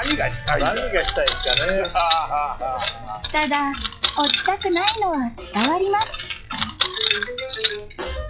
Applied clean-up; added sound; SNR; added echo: classical method log-MMSE.